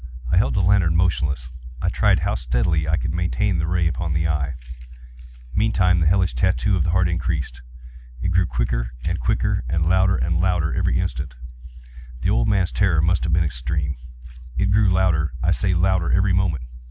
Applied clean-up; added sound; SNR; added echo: none; none; none; none.